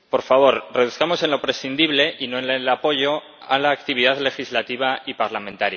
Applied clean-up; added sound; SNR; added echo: none; none; none; none.